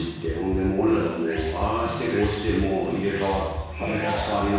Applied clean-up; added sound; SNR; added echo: none; none; none; reverberation time 1.1 s.